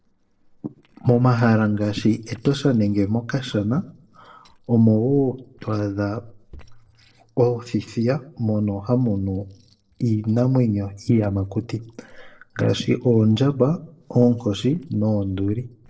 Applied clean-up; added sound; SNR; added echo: neural separator model SepFormer DNS4.